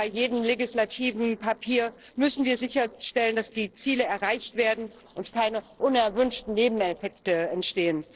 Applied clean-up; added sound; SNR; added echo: neural separator model SepFormer DNS4.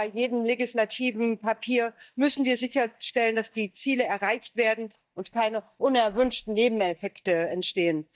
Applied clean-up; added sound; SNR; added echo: neural mask model DeepFilterNet 3.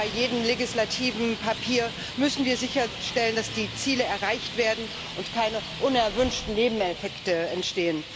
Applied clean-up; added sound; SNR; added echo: none; Traffic noise, roadway noise; 9 dB; none.